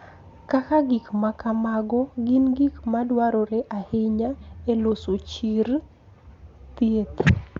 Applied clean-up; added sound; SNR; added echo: none; none; none; none.